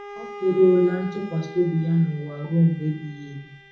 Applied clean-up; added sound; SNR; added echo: none; Bowed string instrument; 17 dB; reverberation time 0.6 s.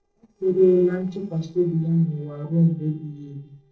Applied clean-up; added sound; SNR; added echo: neural separator model SepFormer DNS4.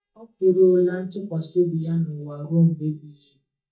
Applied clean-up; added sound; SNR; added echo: neural mask model DeepFilterNet 3.